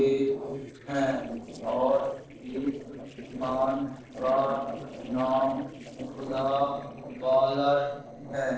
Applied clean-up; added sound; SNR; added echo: neural separator model SepFormer DNS4.